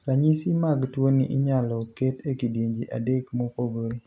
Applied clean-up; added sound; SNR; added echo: none; none; none; none.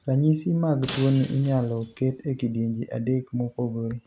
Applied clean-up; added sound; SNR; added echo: none; Shatter; 16 dB; none.